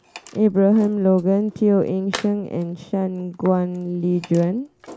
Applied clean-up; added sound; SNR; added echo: none; Tools; 20 dB; none.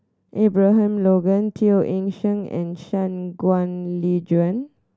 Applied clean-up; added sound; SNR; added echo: none; none; none; none.